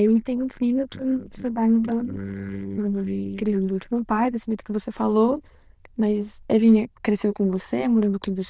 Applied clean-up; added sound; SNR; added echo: neural diffusion model UNIVERSE++.